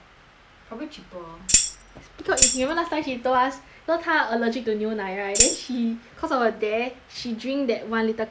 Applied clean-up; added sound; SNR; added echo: none; Tambourine; -4 dB; none.